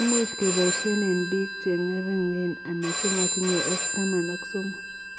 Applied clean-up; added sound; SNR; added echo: none; Telephone; 3 dB; reverberation time 1.0 s.